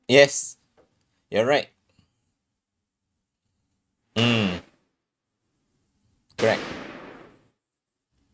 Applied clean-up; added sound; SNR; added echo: neural mask model RNNoise.